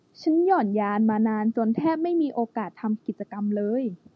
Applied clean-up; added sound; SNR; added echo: none; none; none; none.